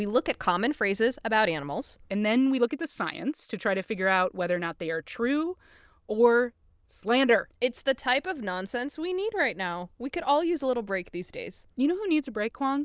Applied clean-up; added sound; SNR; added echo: none; none; none; none.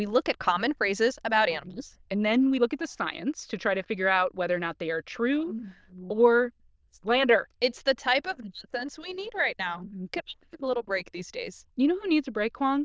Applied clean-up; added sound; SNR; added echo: neural diffusion model UNIVERSE++.